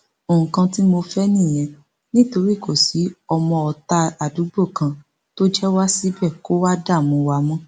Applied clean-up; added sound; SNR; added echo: none; none; none; none.